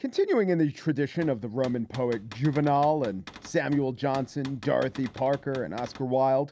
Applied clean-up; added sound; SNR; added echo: none; Cupboard open or close / Door; 20 dB; none.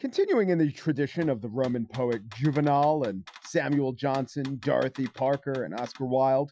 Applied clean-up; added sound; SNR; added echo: classical method Wiener filter.